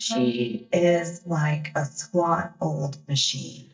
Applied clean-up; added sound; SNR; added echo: neural mask model DeepFilterNet 3.